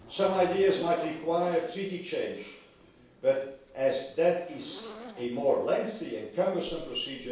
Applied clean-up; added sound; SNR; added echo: none; Zipper (clothing); 19 dB; reverberation time 0.7 s.